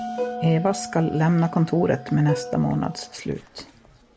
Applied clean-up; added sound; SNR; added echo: none; Plucked string instrument + Bell; 11 dB; none.